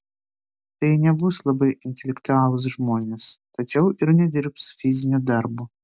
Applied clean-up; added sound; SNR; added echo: none; none; none; none.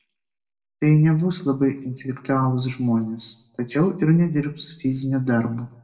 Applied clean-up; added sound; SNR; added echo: none; none; none; reverberation time 0.5 s.